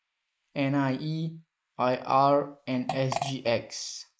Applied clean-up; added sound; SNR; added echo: neural mask model Resemble Enhance denoiser.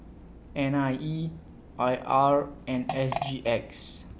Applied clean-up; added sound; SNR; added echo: none; Fart; 7 dB; none.